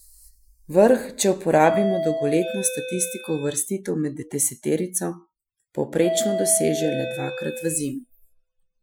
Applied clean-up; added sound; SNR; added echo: classical method Wiener filter.